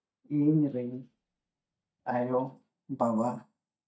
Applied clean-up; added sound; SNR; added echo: neural mask model DeepFilterNet 3.